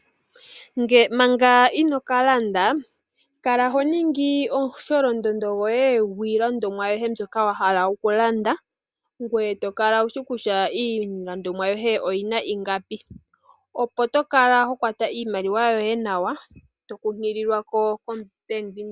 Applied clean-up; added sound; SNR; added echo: none; none; none; none.